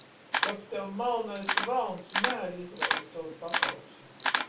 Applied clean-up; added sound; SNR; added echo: none; Camera; -4 dB; reverberation time 0.3 s.